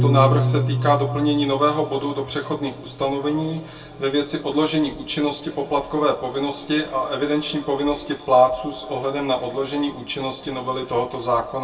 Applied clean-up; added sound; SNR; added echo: none; Piano; 7 dB; reverberation time 0.2 s.